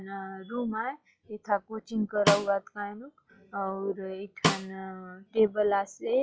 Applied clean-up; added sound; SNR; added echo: classical method log-MMSE.